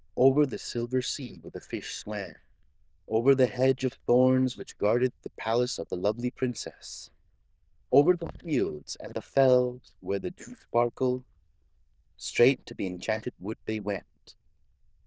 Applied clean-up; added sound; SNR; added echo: neural diffusion model UNIVERSE++.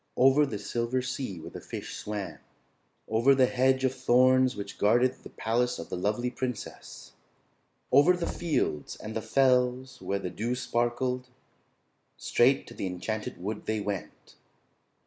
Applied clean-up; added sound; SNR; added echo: none; Knock; 15 dB; none.